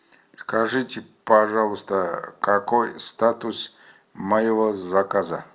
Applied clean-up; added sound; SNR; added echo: none; none; none; none.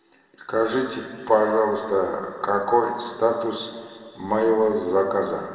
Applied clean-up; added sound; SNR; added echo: none; none; none; reverberation time 1.8 s.